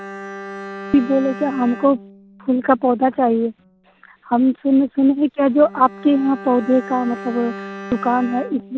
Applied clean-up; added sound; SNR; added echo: none; Bowed string instrument; 16 dB; none.